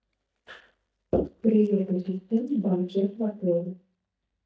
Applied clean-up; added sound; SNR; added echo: neural mask model DeepFilterNet 3.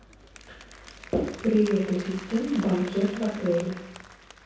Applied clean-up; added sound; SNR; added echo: none; Applause; 17 dB; reverberation time 0.7 s.